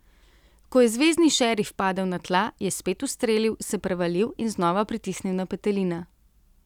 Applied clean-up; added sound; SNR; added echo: none; none; none; none.